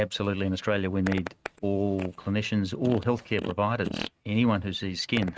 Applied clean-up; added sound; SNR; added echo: neural mask model RNNoise.